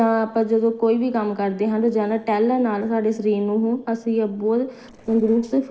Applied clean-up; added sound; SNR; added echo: neural separator model SepFormer DNS4.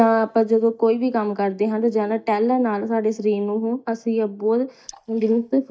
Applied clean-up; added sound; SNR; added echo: neural mask model DeepFilterNet 3.